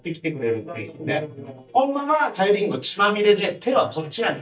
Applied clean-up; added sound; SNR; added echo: neural mask model DeepFilterNet 3.